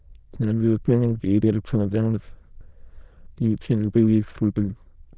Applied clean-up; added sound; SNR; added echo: neural diffusion model UNIVERSE++.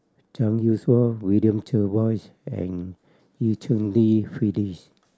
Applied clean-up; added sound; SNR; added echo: none; none; none; none.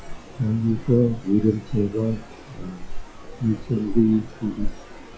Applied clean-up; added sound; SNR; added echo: classical method log-MMSE.